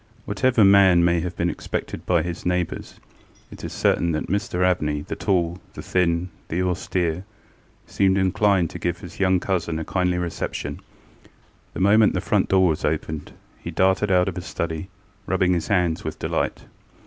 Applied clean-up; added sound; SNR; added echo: none; none; none; none.